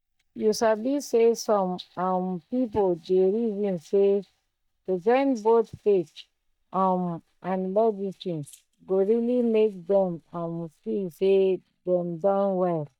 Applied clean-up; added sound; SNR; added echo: neural mask model DeepFilterNet 3.